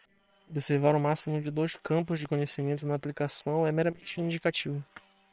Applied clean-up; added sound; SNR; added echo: neural separator model SepFormer WHAM!.